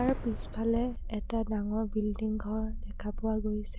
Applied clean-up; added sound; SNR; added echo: none; Fireworks; 15 dB; none.